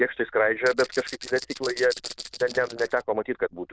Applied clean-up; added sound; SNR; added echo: neural diffusion model UNIVERSE++.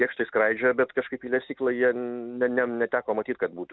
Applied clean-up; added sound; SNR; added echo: none; none; none; none.